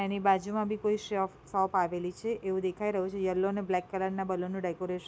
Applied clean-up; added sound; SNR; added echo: none; none; none; none.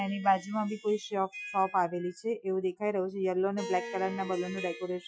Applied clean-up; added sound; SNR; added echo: classical method Wiener filter.